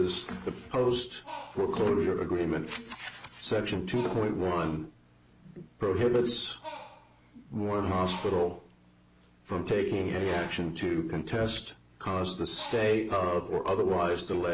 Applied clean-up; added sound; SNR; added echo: none; Bird; 19 dB; none.